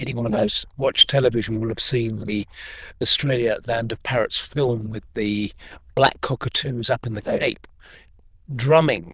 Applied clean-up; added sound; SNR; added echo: neural diffusion model UNIVERSE++.